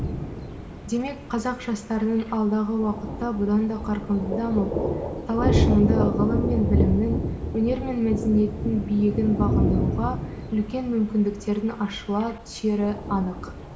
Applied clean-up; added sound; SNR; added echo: none; Thunder; 2 dB; reverberation time 0.7 s.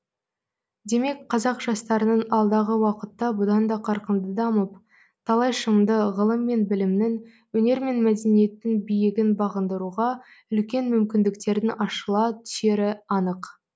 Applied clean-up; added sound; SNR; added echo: none; none; none; none.